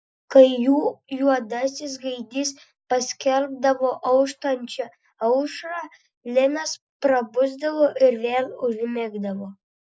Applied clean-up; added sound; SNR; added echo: neural mask model Resemble Enhance denoiser.